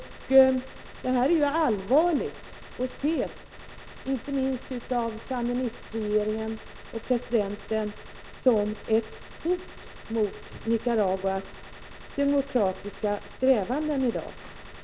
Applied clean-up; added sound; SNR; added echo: none; Gunshot, gunfire; 14 dB; none.